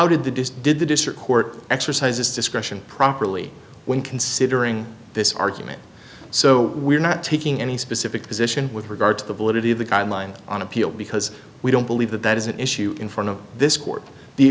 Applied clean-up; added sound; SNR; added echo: none; none; none; none.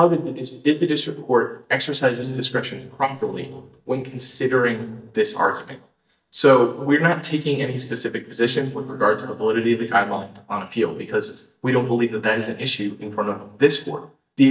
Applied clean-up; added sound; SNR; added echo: neural mask model DeepFilterNet 3.